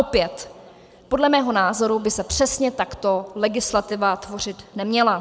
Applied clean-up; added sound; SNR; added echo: none; none; none; none.